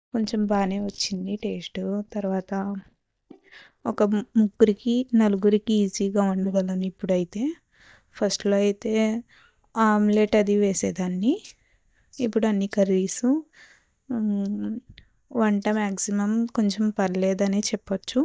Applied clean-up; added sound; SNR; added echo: neural mask model DeepFilterNet 3.